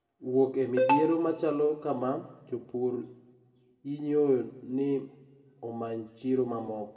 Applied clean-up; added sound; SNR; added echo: none; none; none; reverberation time 1.1 s.